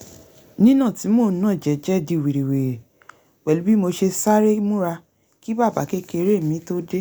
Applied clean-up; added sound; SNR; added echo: none; none; none; none.